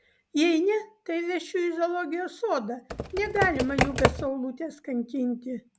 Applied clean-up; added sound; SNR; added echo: none; Computer keyboard; -1 dB; none.